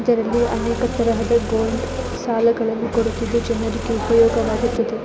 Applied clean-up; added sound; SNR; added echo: none; Car; 9 dB; none.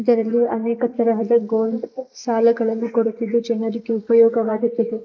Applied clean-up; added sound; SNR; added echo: neural mask model Resemble Enhance denoiser.